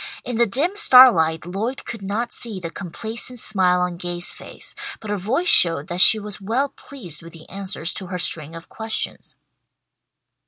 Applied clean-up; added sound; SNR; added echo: none; none; none; none.